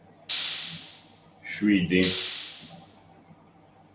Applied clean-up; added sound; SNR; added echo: none; Hiss; 3 dB; none.